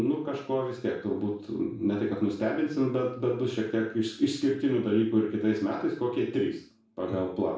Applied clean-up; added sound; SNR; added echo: none; none; none; reverberation time 0.4 s.